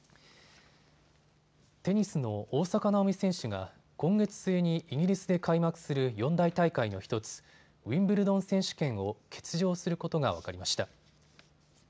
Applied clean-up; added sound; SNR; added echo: none; none; none; none.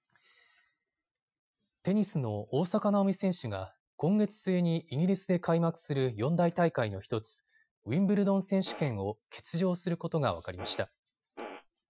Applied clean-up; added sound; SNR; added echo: classical method Wiener filter.